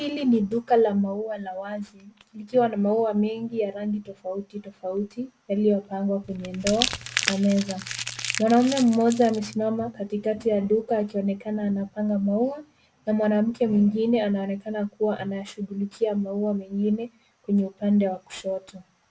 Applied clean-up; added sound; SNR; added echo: none; Crumpling, crinkling; 7 dB; none.